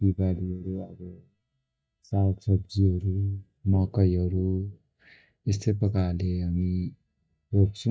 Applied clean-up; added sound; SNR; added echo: neural mask model DeepFilterNet 3.